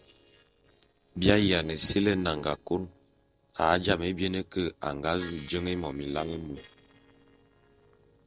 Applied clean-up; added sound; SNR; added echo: neural separator model SepFormer DNS4.